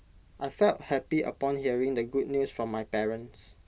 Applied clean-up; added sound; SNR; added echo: none; none; none; none.